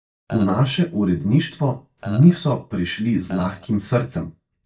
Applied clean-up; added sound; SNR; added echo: neural mask model DeepFilterNet 3.